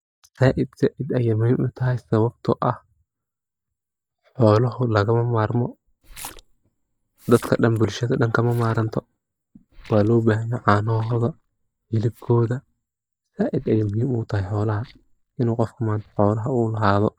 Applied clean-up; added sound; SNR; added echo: neural mask model DeepFilterNet 3.